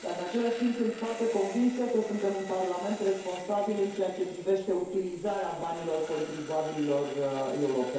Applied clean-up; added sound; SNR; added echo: none; Sawing; 17 dB; reverberation time 2.4 s.